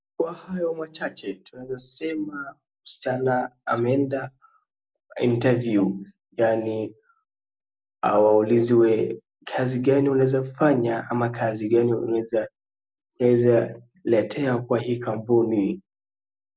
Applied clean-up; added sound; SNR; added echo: none; none; none; none.